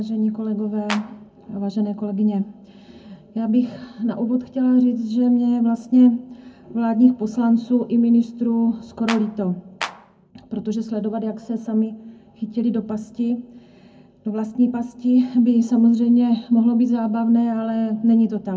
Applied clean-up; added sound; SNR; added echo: none; Clapping; 12 dB; reverberation time 0.3 s.